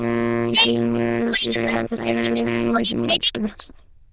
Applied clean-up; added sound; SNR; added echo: neural diffusion model UNIVERSE++.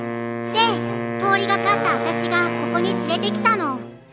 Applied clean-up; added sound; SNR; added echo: none; Wind instrument, woodwind instrument; 3 dB; none.